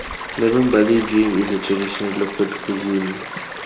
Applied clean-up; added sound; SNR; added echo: none; Stream; 10 dB; none.